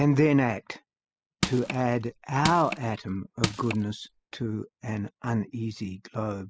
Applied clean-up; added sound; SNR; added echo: classical method spectral subtraction.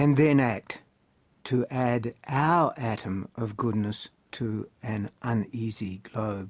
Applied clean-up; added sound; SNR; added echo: none; none; none; none.